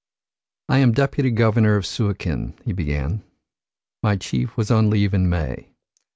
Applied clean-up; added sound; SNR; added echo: none; none; none; none.